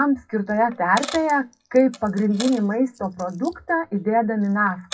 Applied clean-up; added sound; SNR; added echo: classical method WPE with log-MMSE.